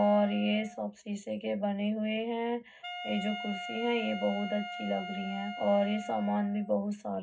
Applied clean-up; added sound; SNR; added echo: none; Wind instrument, woodwind instrument; 11 dB; reverberation time 0.4 s.